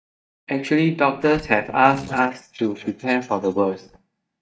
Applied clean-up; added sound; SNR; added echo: neural mask model DeepFilterNet 3.